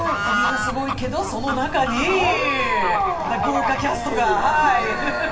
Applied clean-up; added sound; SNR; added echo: none; Bird / Fowl; 6 dB; reverberation time 2.5 s.